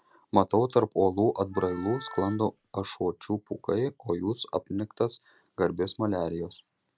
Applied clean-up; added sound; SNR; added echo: none; Wind instrument, woodwind instrument; 17 dB; none.